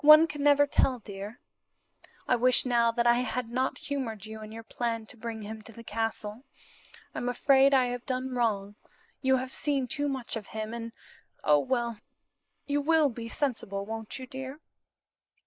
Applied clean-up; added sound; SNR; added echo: neural mask model Resemble Enhance denoiser.